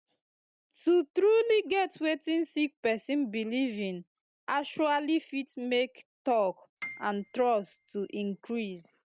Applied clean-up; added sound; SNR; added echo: none; Piano; 18 dB; none.